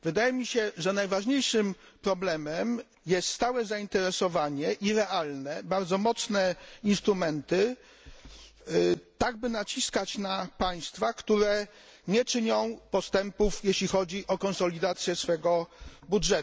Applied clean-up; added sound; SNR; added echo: none; none; none; none.